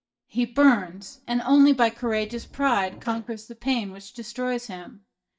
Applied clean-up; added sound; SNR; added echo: neural mask model DeepFilterNet 3.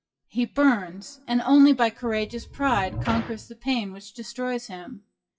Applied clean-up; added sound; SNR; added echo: classical method WPE with log-MMSE.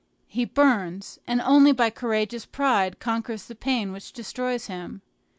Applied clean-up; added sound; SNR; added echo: none; none; none; none.